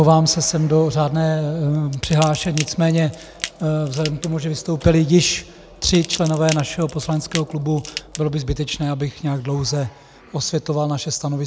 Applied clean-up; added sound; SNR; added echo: none; Crackle / Crushing; 15 dB; none.